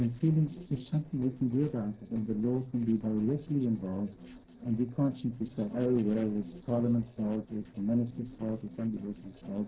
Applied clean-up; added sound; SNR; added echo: neural separator model SepFormer DNS4.